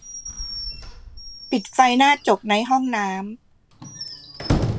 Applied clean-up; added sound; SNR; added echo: none; Squeak / Slam / Wood; 7 dB; none.